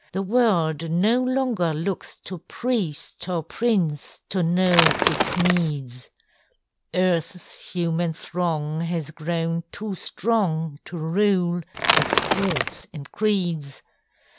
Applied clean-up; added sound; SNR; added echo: none; Crackle / Crushing / Wood; -2 dB; none.